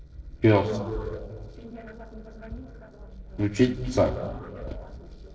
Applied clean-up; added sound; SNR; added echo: neural separator model SepFormer DNS4.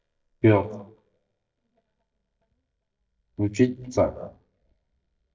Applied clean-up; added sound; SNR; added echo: neural mask model DeepFilterNet 3.